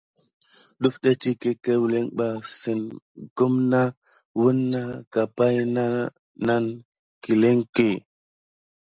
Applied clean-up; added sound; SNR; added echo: none; none; none; none.